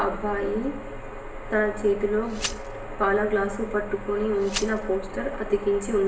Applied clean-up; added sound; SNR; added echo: none; Glass; 14 dB; reverberation time 0.7 s.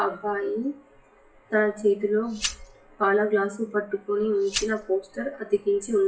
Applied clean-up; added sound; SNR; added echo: classical method WPE with log-MMSE.